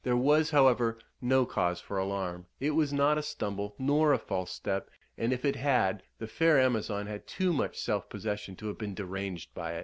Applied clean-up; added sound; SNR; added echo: none; none; none; none.